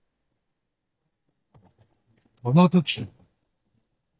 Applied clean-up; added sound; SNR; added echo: neural mask model DeepFilterNet 3.